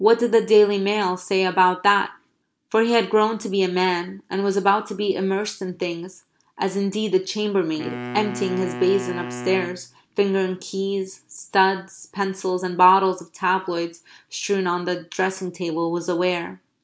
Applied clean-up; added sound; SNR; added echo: none; Wind instrument, woodwind instrument; 11 dB; none.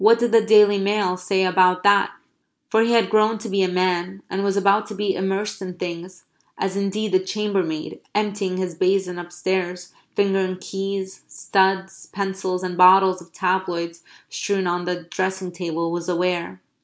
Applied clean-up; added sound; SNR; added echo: none; none; none; none.